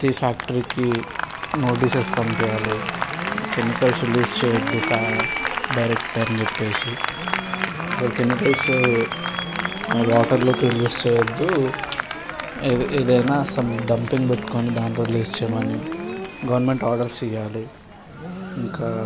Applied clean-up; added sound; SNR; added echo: none; Applause + Motorcycle; 4 dB; none.